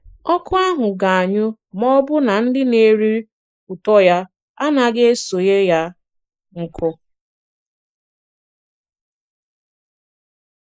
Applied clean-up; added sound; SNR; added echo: neural mask model Resemble Enhance denoiser.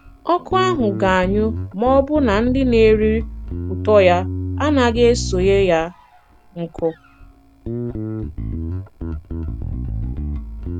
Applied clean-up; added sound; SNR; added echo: none; Bass guitar; 7 dB; none.